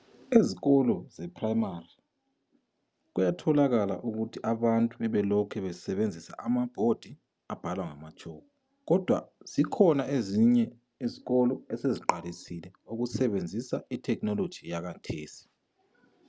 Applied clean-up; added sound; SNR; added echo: none; none; none; none.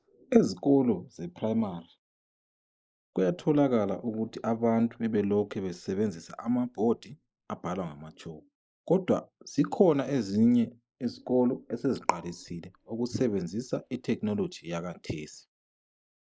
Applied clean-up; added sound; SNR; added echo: neural mask model Resemble Enhance denoiser.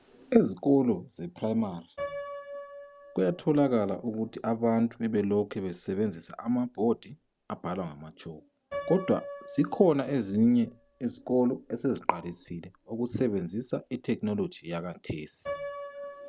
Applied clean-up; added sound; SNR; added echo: none; Piano; 16 dB; none.